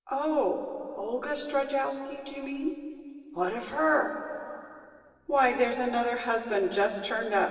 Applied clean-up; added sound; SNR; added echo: neural separator model SepFormer DNS4.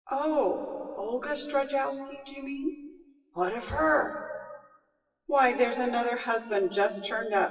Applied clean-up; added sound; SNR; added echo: classical method WPE with log-MMSE.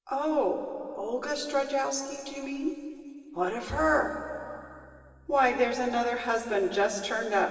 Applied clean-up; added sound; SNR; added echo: none; Bowed string instrument; 20 dB; reverberation time 2.5 s.